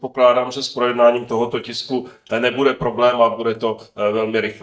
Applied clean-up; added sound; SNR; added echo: neural mask model DeepFilterNet 3.